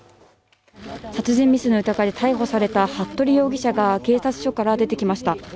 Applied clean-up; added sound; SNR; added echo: none; none; none; none.